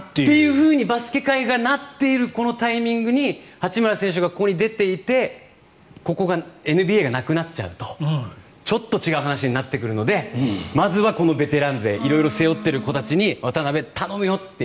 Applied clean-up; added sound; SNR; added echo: none; none; none; none.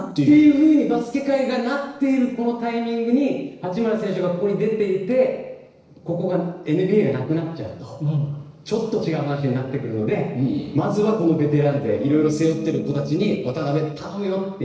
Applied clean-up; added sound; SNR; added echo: neural separator model SepFormer DNS4.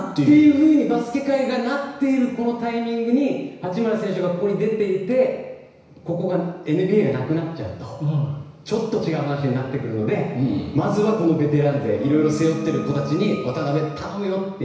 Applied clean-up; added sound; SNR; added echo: none; Wind instrument, woodwind instrument; 20 dB; reverberation time 1.0 s.